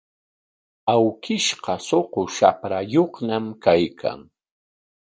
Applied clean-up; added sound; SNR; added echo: none; none; none; none.